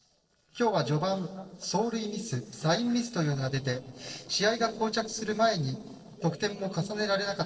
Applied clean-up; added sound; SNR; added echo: neural separator model SepFormer DNS4.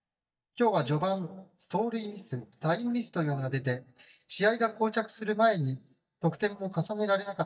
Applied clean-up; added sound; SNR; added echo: neural mask model DeepFilterNet 3.